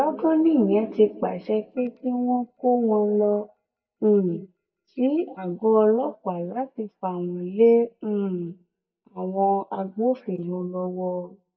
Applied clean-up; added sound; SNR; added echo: neural mask model DeepFilterNet 3.